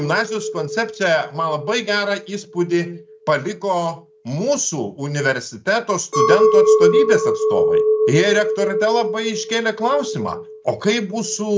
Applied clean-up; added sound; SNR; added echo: none; Chink, clink; 0 dB; none.